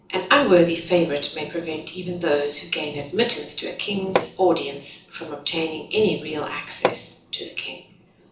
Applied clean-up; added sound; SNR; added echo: none; Hammer; 5 dB; reverberation time 0.7 s.